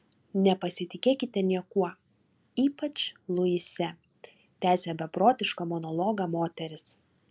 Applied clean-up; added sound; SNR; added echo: none; none; none; none.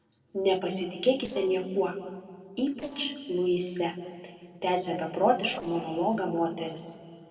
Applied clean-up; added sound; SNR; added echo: neural separator model SepFormer DNS4.